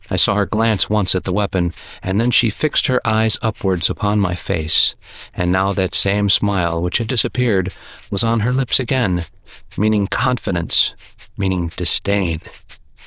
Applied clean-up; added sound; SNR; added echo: neural diffusion model UNIVERSE++.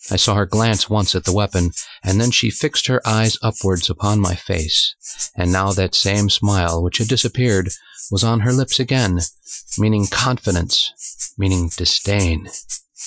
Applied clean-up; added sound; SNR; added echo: classical method Wiener filter.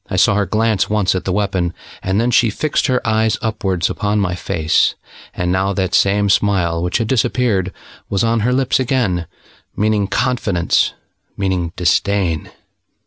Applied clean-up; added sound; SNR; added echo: none; none; none; none.